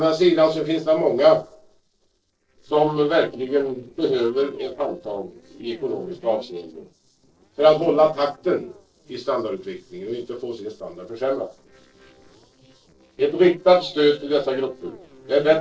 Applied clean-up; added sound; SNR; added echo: neural separator model SepFormer DNS4.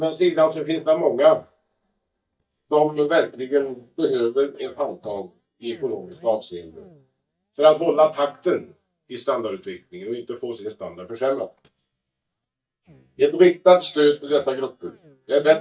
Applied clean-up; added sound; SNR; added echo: neural mask model DeepFilterNet 3.